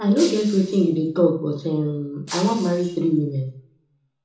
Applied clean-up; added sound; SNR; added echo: none; Shatter; 16 dB; reverberation time 0.8 s.